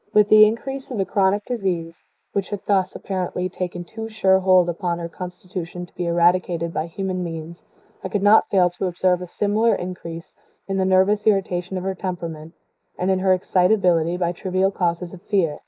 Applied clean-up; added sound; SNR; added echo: neural mask model Resemble Enhance denoiser.